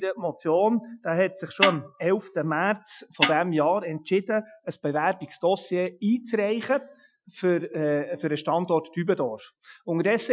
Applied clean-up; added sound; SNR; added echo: classical method Wiener filter.